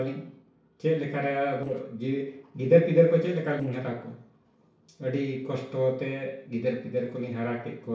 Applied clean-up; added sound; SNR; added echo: neural separator model SepFormer DNS4.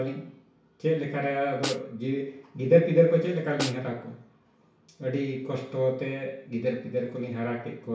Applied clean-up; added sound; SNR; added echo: none; Snare drum; 13 dB; reverberation time 0.6 s.